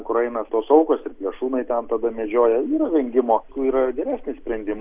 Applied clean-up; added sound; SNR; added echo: none; none; none; none.